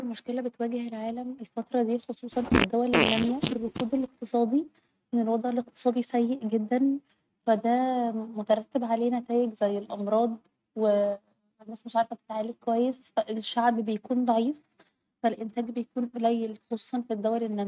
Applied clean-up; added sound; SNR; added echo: neural mask model RNNoise.